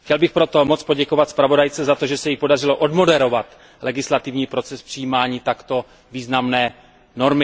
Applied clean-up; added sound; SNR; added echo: none; none; none; none.